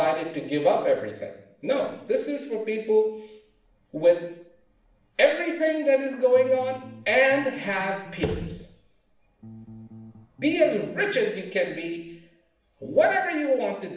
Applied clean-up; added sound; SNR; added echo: none; Bass guitar; 19 dB; reverberation time 0.7 s.